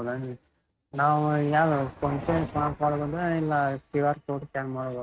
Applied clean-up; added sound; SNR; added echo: neural mask model RNNoise.